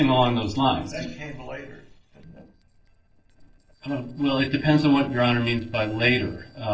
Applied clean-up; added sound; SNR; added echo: neural separator model SepFormer DNS4.